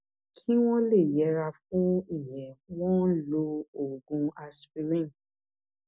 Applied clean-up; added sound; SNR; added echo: none; none; none; none.